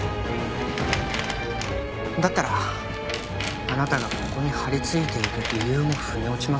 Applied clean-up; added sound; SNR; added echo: none; Tools; 10 dB; none.